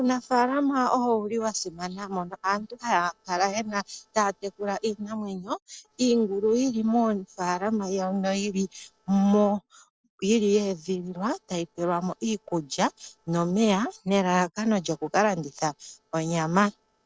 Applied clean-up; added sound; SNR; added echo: neural separator model SepFormer DNS4.